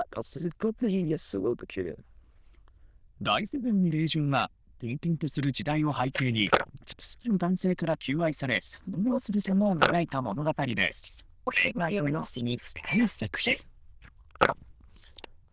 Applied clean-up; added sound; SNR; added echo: neural diffusion model UNIVERSE++.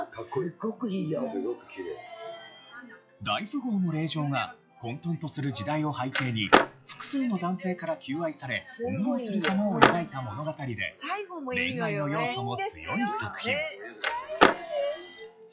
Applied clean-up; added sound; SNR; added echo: classical method log-MMSE.